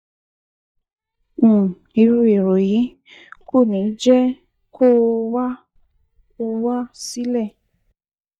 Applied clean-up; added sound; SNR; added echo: neural mask model DeepFilterNet 3.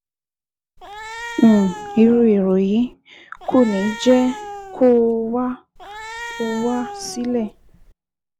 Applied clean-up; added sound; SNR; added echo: none; Cat; 14 dB; none.